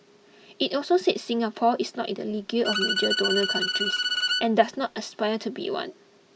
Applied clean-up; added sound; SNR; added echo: none; Bowed string instrument; 1 dB; none.